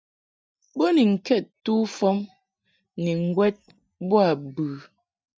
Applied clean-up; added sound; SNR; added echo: neural mask model DeepFilterNet 3.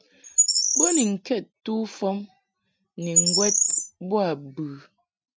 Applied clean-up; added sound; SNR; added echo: neural mask model RNNoise.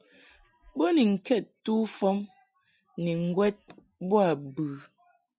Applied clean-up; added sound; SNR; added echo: classical method log-MMSE.